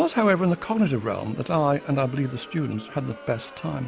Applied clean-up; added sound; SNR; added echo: none; Crowd; 18 dB; none.